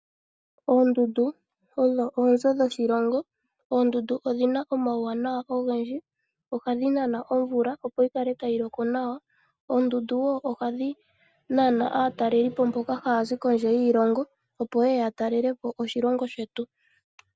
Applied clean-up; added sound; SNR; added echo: none; none; none; none.